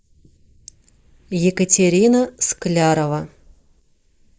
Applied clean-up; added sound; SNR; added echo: neural mask model Resemble Enhance denoiser.